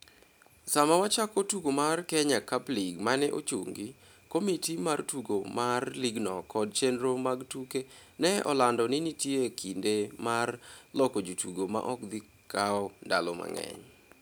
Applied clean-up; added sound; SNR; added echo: none; none; none; none.